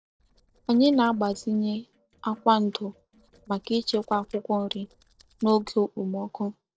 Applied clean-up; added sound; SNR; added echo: neural separator model SepFormer DNS4.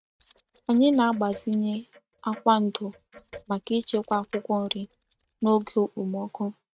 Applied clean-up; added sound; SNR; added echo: neural mask model RNNoise.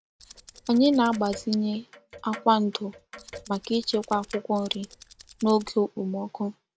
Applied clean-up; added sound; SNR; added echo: none; Clock + Tools; 20 dB; none.